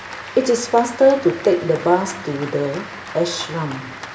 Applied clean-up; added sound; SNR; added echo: none; Applause; 14 dB; reverberation time 1.0 s.